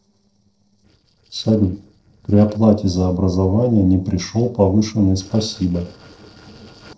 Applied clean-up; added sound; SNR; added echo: neural separator model SepFormer DNS4.